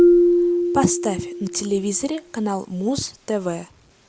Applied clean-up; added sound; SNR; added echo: none; Marimba, xylophone; -3 dB; none.